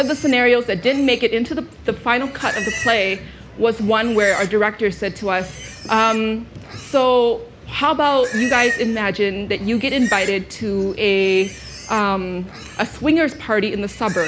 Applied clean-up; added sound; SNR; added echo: none; Livestock, farm animals, working animals; 14 dB; none.